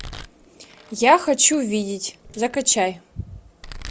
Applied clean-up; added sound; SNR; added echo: none; Domestic sounds, home sounds; 19 dB; none.